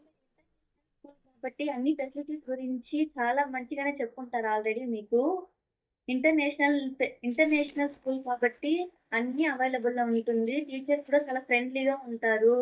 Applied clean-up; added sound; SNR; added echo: neural mask model DeepFilterNet 3.